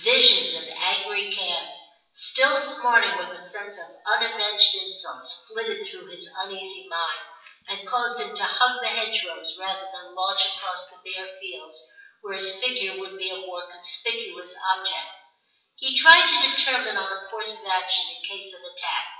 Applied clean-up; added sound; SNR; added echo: classical method WPE with log-MMSE.